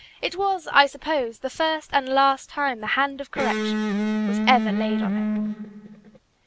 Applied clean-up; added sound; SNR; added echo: none; Electric guitar; 0 dB; none.